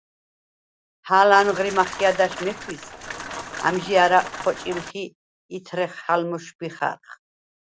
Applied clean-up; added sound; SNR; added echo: none; Rain; 11 dB; none.